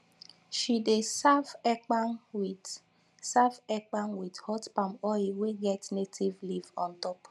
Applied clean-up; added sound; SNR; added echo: none; none; none; none.